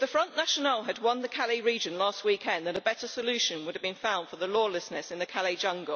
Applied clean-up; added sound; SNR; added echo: none; none; none; none.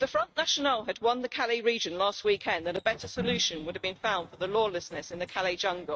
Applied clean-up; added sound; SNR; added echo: neural mask model RNNoise.